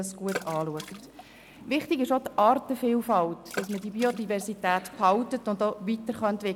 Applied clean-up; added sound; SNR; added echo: none; Water / Splash, splatter; 16 dB; none.